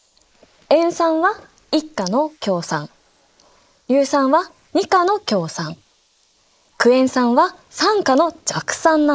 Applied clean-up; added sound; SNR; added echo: neural mask model Resemble Enhance denoiser.